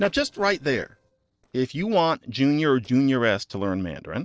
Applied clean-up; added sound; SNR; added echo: neural separator model SepFormer DNS4.